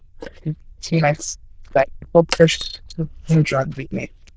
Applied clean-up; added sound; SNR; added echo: neural diffusion model UNIVERSE++.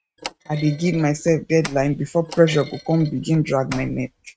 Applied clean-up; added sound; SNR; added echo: neural mask model RNNoise.